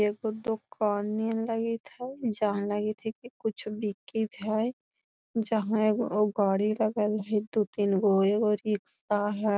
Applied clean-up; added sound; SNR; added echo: none; none; none; none.